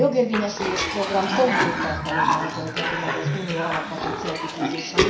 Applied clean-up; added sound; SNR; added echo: none; Cough; -1 dB; reverberation time 0.5 s.